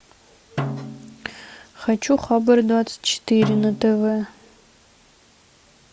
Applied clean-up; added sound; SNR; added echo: none; Snare drum; 12 dB; none.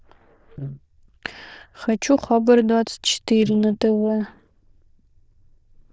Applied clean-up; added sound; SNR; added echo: neural diffusion model UNIVERSE++.